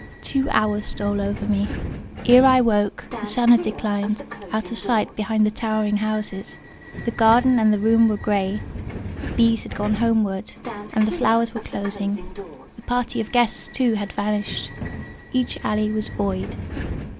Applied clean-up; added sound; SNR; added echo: none; Subway, metro, underground; 11 dB; none.